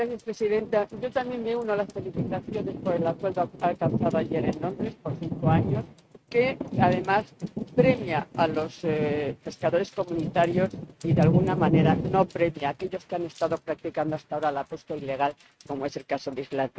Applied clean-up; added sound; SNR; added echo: neural mask model RNNoise.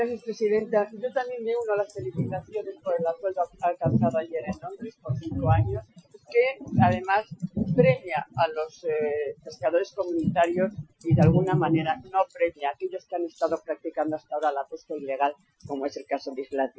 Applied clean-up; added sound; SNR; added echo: classical method Wiener filter.